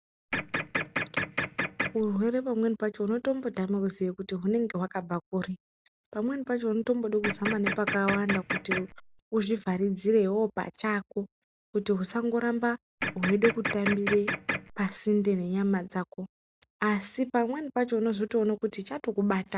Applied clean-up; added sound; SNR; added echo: none; Printer; 3 dB; none.